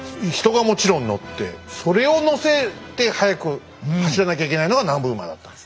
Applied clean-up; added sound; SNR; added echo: none; none; none; none.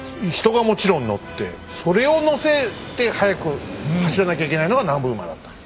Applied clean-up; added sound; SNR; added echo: none; Fixed-wing aircraft, airplane; 16 dB; none.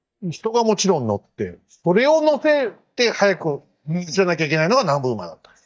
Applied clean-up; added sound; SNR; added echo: neural mask model DeepFilterNet 3.